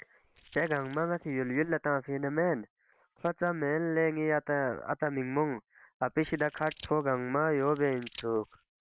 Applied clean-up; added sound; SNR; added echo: neural separator model SepFormer WHAM!.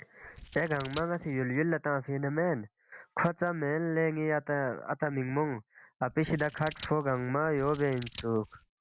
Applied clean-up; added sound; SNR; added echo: none; Scissors; 18 dB; none.